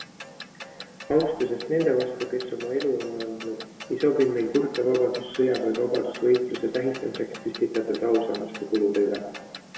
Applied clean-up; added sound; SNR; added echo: none; Clock; 16 dB; reverberation time 1.2 s.